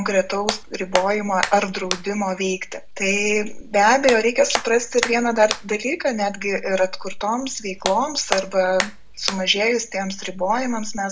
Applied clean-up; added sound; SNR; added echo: none; Hands; 9 dB; none.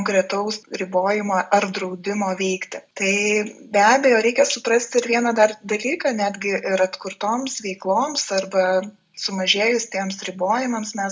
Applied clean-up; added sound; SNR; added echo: none; none; none; none.